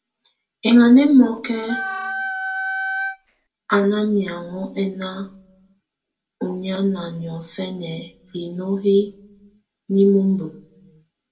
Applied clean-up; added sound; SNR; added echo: none; Wind instrument, woodwind instrument; 5 dB; reverberation time 0.2 s.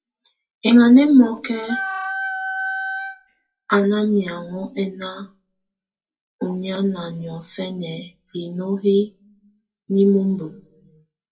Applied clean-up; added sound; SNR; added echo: classical method WPE with log-MMSE.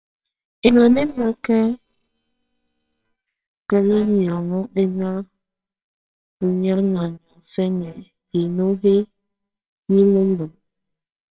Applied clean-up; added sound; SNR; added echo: neural separator model SepFormer WHAMR!.